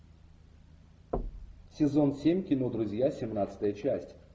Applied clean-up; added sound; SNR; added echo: none; Knock; 12 dB; none.